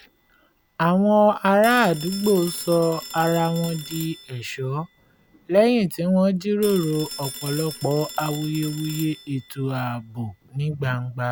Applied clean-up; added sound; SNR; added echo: none; Telephone; 17 dB; none.